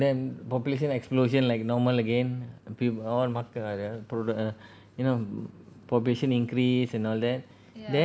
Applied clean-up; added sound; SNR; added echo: none; none; none; none.